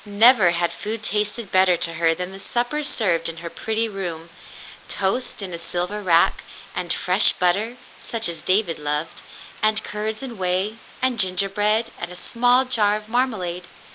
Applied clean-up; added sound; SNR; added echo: neural mask model Resemble Enhance denoiser.